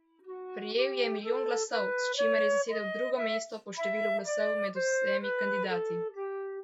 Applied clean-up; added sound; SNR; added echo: classical method log-MMSE.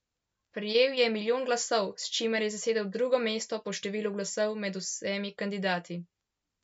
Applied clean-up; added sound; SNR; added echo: none; none; none; none.